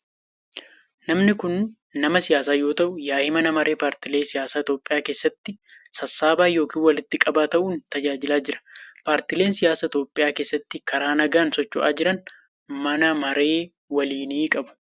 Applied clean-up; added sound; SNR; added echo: none; none; none; none.